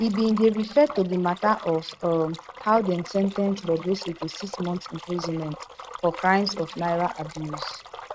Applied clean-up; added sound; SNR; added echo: neural mask model RNNoise.